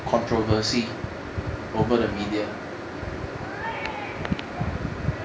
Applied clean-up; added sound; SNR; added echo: none; none; none; none.